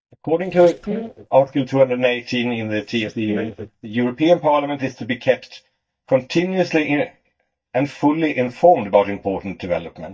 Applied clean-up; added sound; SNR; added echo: neural mask model DeepFilterNet 3.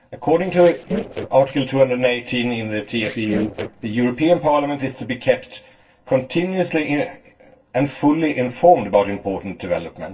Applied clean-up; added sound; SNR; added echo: neural separator model SepFormer DNS4.